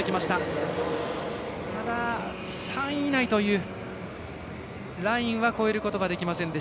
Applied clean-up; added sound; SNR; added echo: none; Wind instrument, woodwind instrument; 14 dB; none.